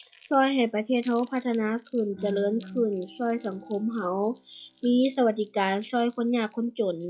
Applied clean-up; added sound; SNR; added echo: classical method log-MMSE.